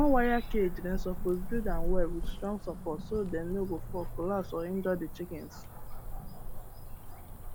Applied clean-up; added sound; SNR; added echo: none; Cricket / Motor vehicle (road); 0 dB; none.